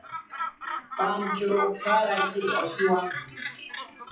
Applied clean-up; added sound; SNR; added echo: classical method WPE with log-MMSE.